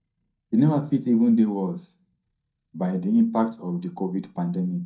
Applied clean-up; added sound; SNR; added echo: neural mask model DeepFilterNet 3.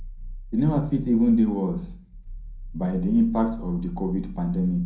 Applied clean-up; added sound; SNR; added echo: none; Growling; 13 dB; reverberation time 0.6 s.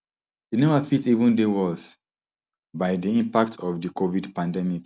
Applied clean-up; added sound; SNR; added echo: none; none; none; none.